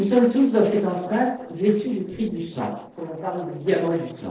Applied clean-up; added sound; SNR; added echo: neural separator model SepFormer DNS4.